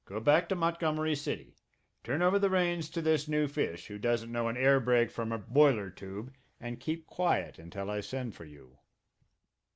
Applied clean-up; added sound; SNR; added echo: none; none; none; none.